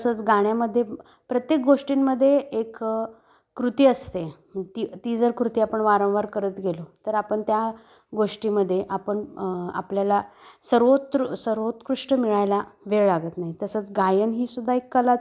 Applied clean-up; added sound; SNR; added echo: none; none; none; none.